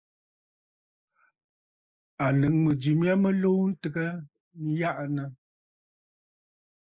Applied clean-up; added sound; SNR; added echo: neural mask model Resemble Enhance denoiser.